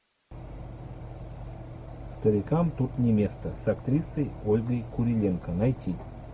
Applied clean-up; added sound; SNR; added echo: none; none; none; none.